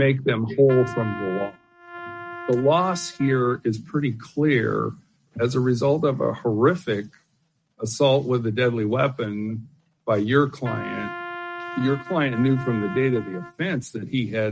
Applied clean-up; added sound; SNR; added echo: neural mask model RNNoise.